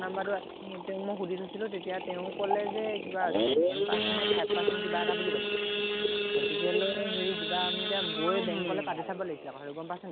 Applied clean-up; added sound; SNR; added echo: none; Idling / Sawing / Accelerating, revving, vroom; -3 dB; none.